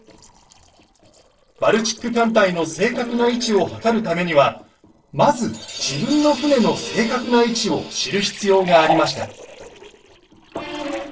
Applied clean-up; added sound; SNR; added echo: neural separator model SepFormer DNS4.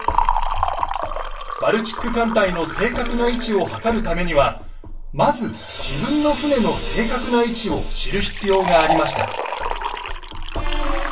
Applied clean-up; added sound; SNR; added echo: none; Liquid; 7 dB; reverberation time 0.3 s.